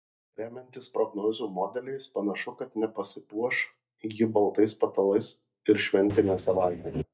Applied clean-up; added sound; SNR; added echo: neural mask model DeepFilterNet 3.